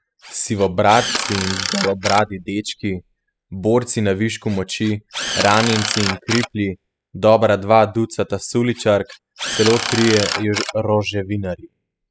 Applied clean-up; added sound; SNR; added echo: classical method spectral subtraction.